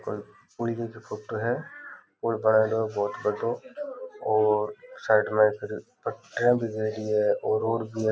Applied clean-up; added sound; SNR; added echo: none; none; none; none.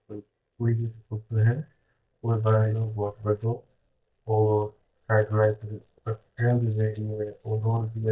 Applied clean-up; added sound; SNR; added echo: neural mask model DeepFilterNet 3.